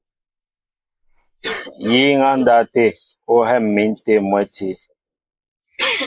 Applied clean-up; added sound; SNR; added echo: neural mask model Resemble Enhance denoiser.